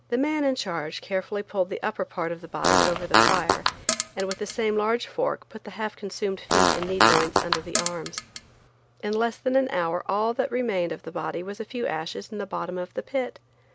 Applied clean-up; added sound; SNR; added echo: none; Fart; -4 dB; none.